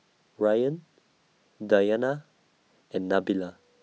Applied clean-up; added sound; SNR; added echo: none; none; none; none.